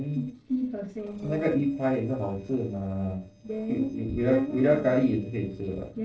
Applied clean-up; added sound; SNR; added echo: neural separator model SepFormer DNS4.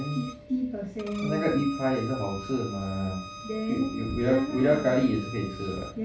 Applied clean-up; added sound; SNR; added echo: none; Bowed string instrument; 14 dB; reverberation time 0.3 s.